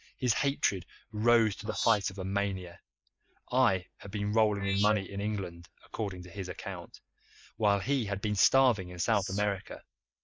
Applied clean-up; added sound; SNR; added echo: neural mask model Resemble Enhance denoiser.